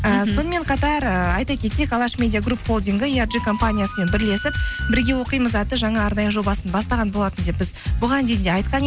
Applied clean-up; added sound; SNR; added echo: none; Wind instrument, woodwind instrument; 12 dB; none.